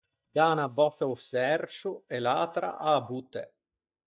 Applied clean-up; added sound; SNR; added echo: neural mask model DeepFilterNet 3.